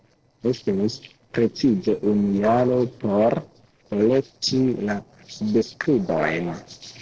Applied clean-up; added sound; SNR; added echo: neural separator model SepFormer DNS4.